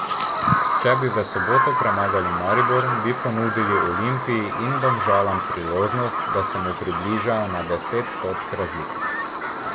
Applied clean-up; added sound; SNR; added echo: none; Bird vocalization, bird call, bird song; -2 dB; none.